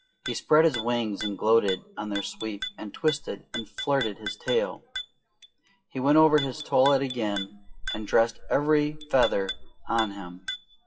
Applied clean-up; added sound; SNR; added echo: classical method WPE with log-MMSE.